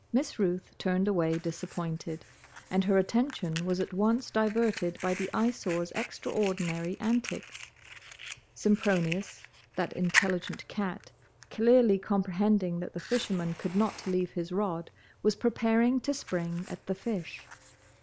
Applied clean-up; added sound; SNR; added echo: none; Fire; 13 dB; none.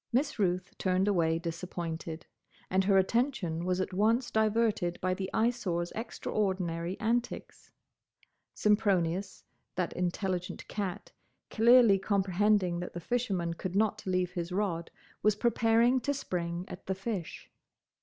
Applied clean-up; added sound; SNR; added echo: none; none; none; none.